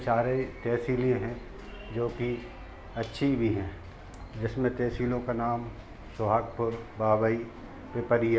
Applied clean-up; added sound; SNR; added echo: none; none; none; none.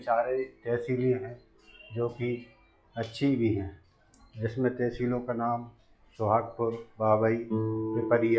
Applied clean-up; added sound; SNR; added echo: classical method log-MMSE.